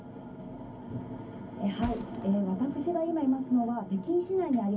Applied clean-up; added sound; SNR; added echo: none; Thump, thud; 17 dB; reverberation time 0.3 s.